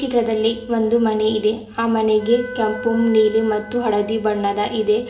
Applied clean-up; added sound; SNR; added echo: none; Wind instrument, woodwind instrument; 17 dB; reverberation time 0.6 s.